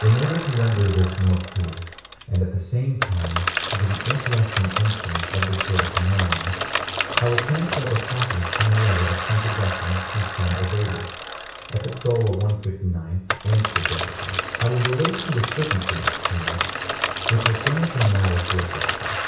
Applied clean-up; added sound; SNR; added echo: none; Bicycle; 4 dB; reverberation time 0.6 s.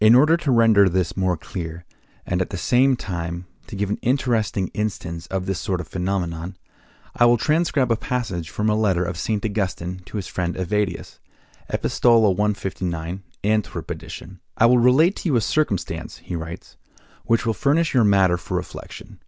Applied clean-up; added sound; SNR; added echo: none; none; none; none.